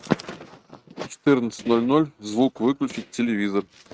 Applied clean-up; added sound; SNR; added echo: neural mask model RNNoise.